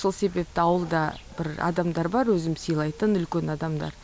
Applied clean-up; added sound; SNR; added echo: none; none; none; none.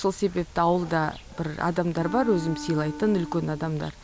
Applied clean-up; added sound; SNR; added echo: none; Wind instrument, woodwind instrument; 13 dB; none.